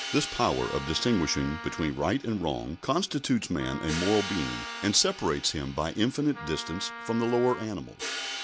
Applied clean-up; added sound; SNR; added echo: none; Wind instrument, woodwind instrument + Hi-hat; 10 dB; none.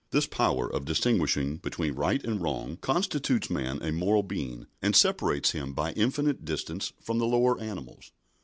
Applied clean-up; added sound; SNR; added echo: none; none; none; none.